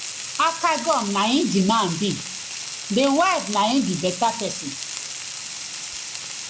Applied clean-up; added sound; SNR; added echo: none; Frying (food); 8 dB; none.